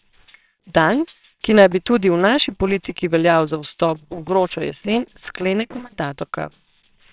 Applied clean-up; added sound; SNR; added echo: neural separator model SepFormer WHAMR!.